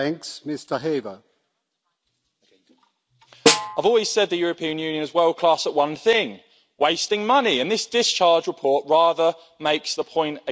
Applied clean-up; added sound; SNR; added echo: none; Snare drum; 1 dB; none.